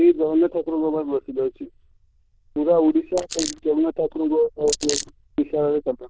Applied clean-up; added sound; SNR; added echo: neural diffusion model UNIVERSE++.